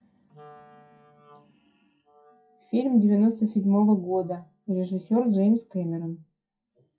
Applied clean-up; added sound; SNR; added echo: classical method WPE with log-MMSE.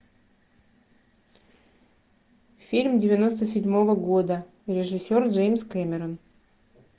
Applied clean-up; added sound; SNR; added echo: none; none; none; none.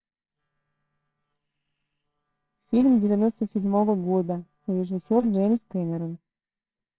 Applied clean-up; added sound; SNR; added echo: neural separator model SepFormer WHAMR!.